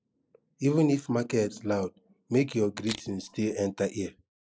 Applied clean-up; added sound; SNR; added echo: neural mask model Resemble Enhance denoiser.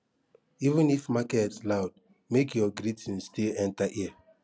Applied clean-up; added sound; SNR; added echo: none; none; none; none.